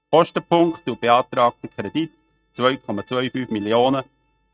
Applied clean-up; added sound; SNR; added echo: neural mask model RNNoise.